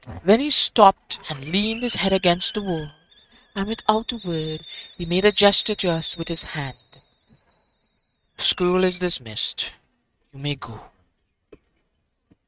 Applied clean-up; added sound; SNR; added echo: neural mask model RNNoise.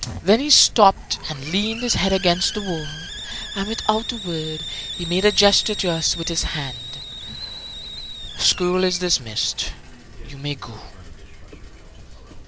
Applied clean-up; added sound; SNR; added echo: none; Hiss; 11 dB; none.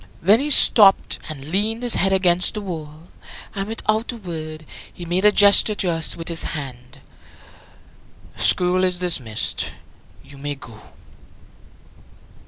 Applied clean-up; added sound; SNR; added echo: none; none; none; none.